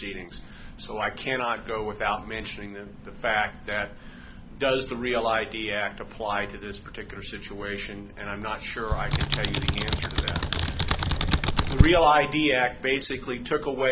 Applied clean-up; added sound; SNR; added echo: none; Computer keyboard; -4 dB; none.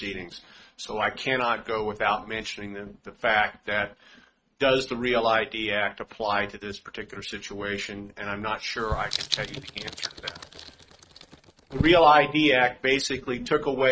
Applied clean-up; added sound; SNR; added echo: neural mask model RNNoise.